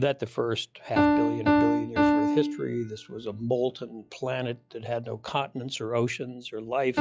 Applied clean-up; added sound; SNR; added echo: classical method log-MMSE.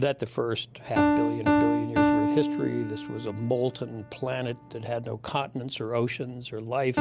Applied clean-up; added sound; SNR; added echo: none; Piano; -1 dB; none.